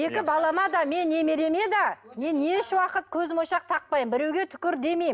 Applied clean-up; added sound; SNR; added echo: none; none; none; none.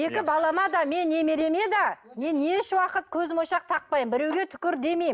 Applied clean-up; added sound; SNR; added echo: neural mask model Resemble Enhance denoiser.